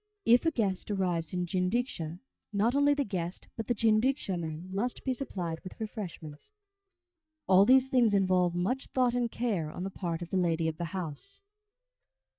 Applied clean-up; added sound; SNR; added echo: neural mask model DeepFilterNet 3.